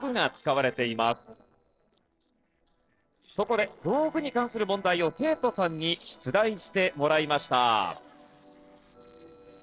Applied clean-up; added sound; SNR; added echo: neural separator model SepFormer DNS4.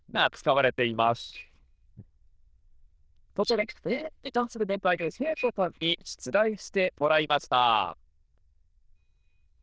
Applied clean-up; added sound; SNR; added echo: neural diffusion model UNIVERSE++.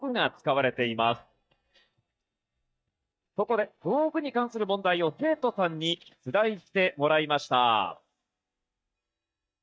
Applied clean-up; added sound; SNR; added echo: neural mask model DeepFilterNet 3.